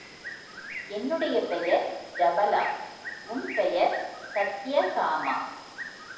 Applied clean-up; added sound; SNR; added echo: none; Bird; 11 dB; reverberation time 0.9 s.